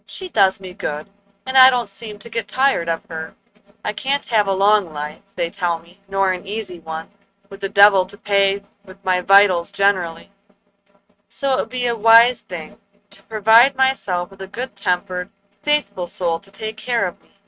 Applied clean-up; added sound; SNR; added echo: neural mask model RNNoise.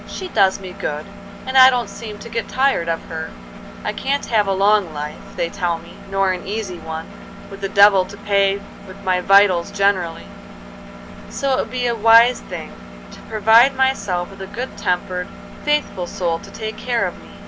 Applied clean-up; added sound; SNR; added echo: none; Engine; 14 dB; none.